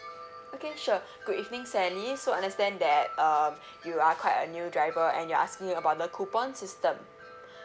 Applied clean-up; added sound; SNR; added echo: none; Wind chime; 16 dB; none.